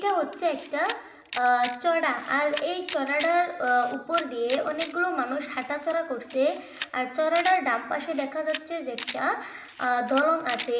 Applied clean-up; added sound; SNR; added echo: none; Camera; 13 dB; reverberation time 0.9 s.